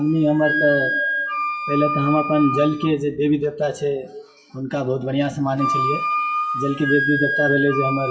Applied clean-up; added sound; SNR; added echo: classical method WPE with log-MMSE.